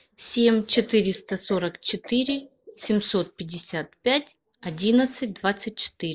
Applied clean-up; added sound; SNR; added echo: neural mask model Resemble Enhance denoiser.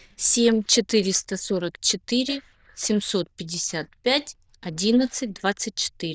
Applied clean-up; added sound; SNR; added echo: neural diffusion model UNIVERSE++.